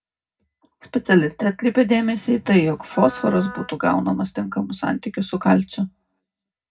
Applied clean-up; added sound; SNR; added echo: none; Wind instrument, woodwind instrument; 18 dB; reverberation time 0.4 s.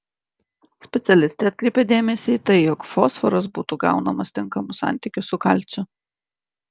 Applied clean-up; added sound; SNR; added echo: none; none; none; none.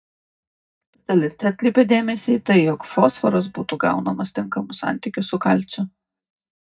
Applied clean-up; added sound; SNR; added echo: neural mask model DeepFilterNet 3.